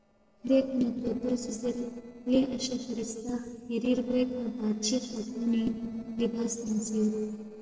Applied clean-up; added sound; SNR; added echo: neural separator model SepFormer DNS4.